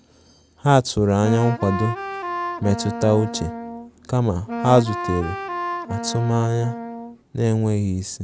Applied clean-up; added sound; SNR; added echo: none; Wind instrument, woodwind instrument; 7 dB; none.